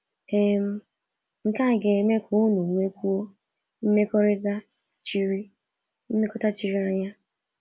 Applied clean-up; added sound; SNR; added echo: none; none; none; none.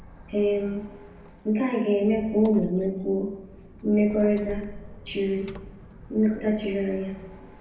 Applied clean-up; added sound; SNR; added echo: none; Squeak; 18 dB; reverberation time 0.9 s.